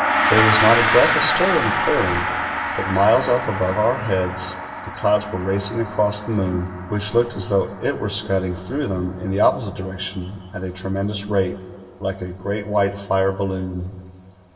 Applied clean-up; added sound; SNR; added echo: none; Gong; 4 dB; reverberation time 2.1 s.